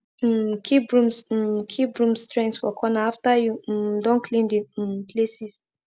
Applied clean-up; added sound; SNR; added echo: none; none; none; none.